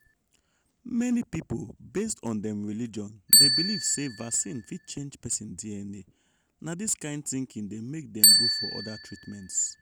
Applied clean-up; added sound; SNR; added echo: none; Bicycle bell; -4 dB; none.